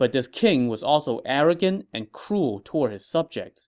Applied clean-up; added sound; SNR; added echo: none; none; none; none.